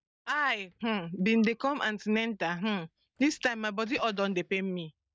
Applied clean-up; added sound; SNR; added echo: neural mask model DeepFilterNet 3.